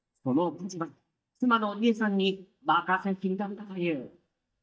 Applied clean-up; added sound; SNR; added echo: neural mask model DeepFilterNet 3.